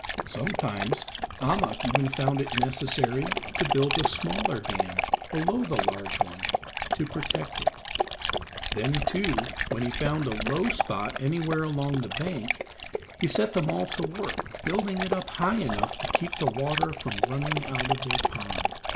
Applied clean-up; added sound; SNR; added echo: none; Dog; 0 dB; none.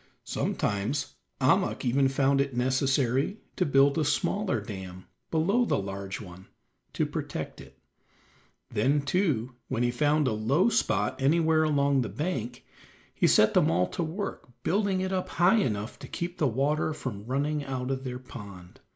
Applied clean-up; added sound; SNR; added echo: none; none; none; none.